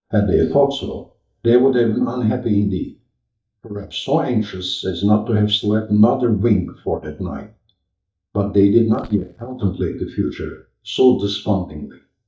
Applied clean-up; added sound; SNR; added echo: neural mask model DeepFilterNet 3.